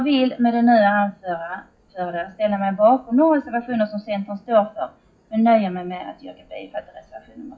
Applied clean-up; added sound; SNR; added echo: classical method WPE with log-MMSE.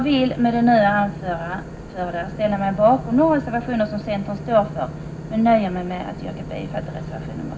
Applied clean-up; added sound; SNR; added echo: none; Engine / Boat, Water vehicle; 11 dB; reverberation time 0.4 s.